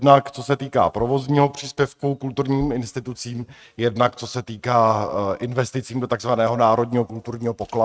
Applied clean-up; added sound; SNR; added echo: neural mask model RNNoise.